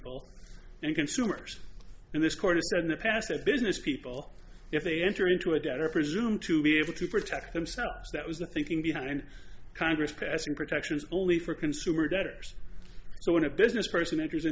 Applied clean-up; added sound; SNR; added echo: none; none; none; none.